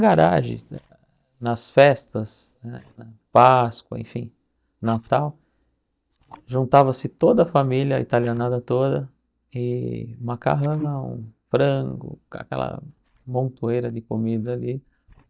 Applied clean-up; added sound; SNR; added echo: neural mask model DeepFilterNet 3.